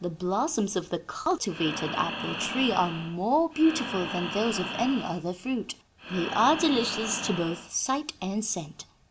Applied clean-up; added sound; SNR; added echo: none; Breathing; 7 dB; none.